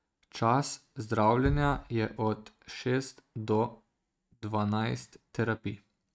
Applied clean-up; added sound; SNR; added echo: neural mask model RNNoise.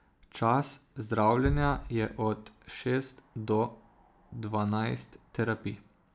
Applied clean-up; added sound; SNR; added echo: none; Bass drum; 10 dB; none.